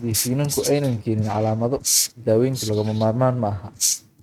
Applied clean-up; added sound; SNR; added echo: neural mask model RNNoise.